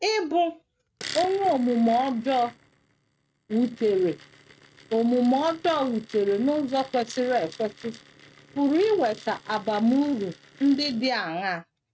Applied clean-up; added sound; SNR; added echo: neural mask model RNNoise.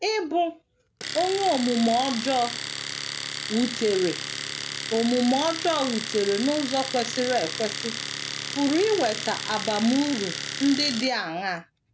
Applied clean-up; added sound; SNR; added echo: none; Domestic sounds, home sounds; 7 dB; none.